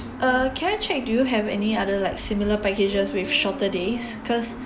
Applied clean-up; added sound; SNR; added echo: none; Dog; 15 dB; none.